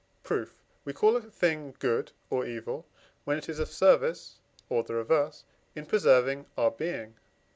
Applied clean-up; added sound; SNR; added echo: none; none; none; none.